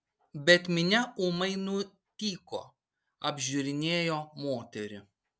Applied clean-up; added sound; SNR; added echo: none; none; none; none.